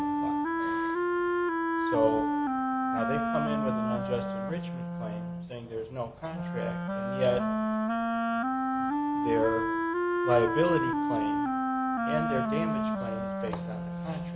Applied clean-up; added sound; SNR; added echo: none; Wind instrument, woodwind instrument; -4 dB; none.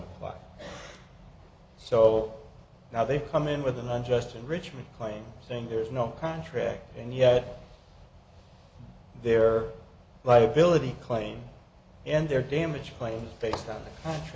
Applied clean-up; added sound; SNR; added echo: none; none; none; none.